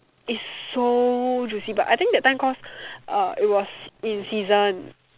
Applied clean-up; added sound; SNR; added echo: none; none; none; none.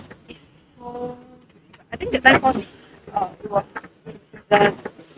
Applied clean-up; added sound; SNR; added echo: neural mask model RNNoise.